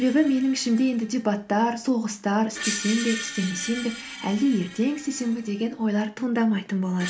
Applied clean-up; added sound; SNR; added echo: none; Screech; 13 dB; none.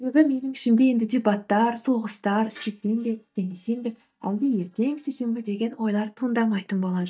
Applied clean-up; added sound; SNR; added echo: neural mask model DeepFilterNet 3.